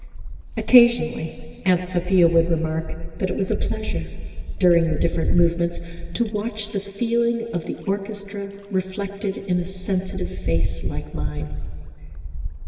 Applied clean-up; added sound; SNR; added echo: none; Wind; 3 dB; reverberation time 2.3 s.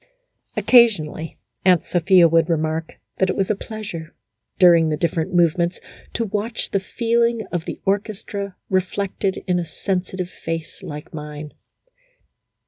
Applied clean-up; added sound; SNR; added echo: none; none; none; none.